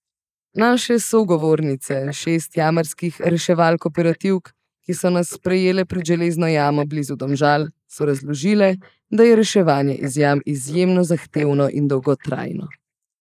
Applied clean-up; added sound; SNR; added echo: neural mask model Resemble Enhance denoiser.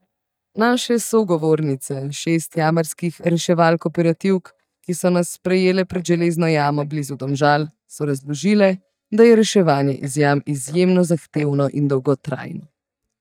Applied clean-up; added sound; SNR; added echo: neural mask model DeepFilterNet 3.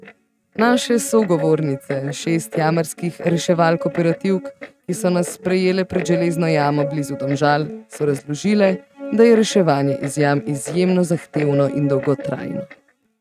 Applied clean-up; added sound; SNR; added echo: neural mask model RNNoise.